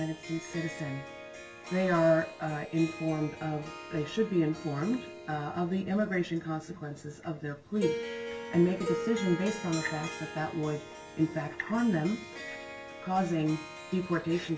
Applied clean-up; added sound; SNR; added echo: none; Harp; 10 dB; reverberation time 0.1 s.